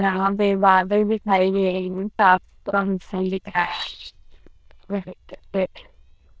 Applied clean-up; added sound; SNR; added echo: neural diffusion model UNIVERSE++.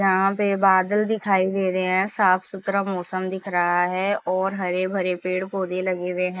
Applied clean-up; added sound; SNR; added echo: neural mask model Resemble Enhance denoiser.